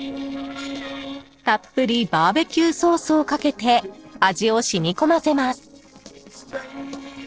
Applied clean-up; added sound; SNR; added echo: neural separator model SepFormer DNS4.